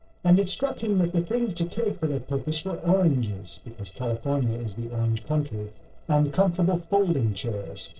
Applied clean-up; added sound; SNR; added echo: neural separator model SepFormer DNS4.